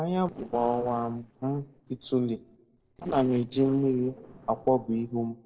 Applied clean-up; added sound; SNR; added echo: neural separator model SepFormer DNS4.